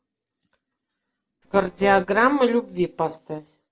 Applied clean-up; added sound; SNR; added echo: neural separator model SepFormer DNS4.